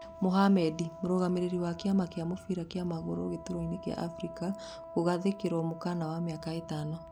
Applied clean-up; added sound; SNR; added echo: none; Wind instrument, woodwind instrument; 15 dB; none.